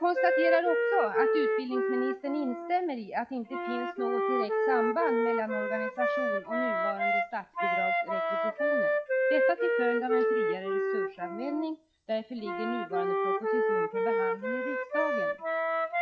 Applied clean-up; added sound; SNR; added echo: classical method log-MMSE.